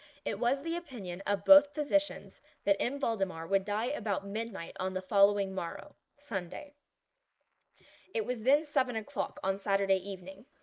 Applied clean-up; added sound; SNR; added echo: neural mask model Resemble Enhance denoiser.